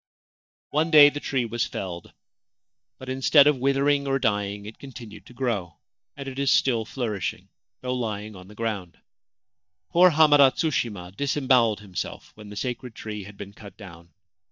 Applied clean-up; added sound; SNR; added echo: neural mask model DeepFilterNet 3.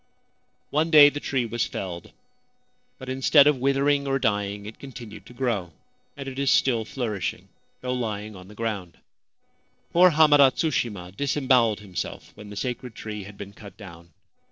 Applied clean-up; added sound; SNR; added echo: neural separator model SepFormer DNS4.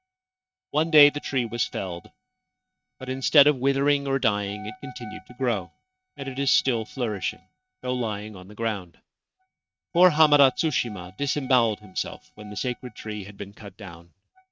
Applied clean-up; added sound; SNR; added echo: neural mask model RNNoise.